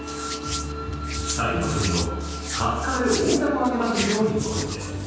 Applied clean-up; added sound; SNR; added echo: none; Hands; 9 dB; reverberation time 1.2 s.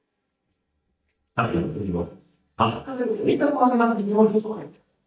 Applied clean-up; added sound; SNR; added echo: neural mask model DeepFilterNet 3.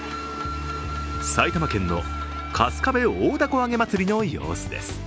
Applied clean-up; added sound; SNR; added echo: none; none; none; none.